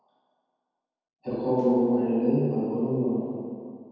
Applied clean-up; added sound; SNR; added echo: none; none; none; reverberation time 2.1 s.